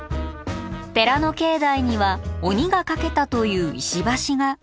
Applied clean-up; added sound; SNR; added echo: none; none; none; none.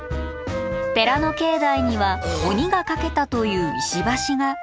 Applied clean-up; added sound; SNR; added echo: none; Burping, eructation + Wind instrument, woodwind instrument; 6 dB; none.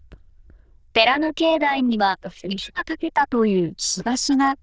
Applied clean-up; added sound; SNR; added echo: neural diffusion model UNIVERSE++.